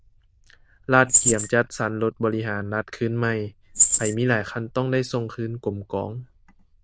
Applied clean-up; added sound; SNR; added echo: neural diffusion model UNIVERSE++.